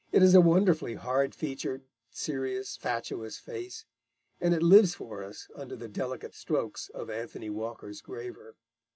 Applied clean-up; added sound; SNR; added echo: none; none; none; none.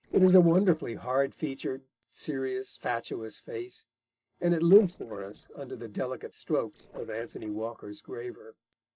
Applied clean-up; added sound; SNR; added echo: neural separator model SepFormer DNS4.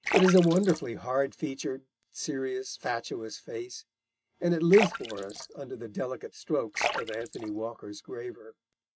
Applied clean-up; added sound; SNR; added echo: neural mask model RNNoise.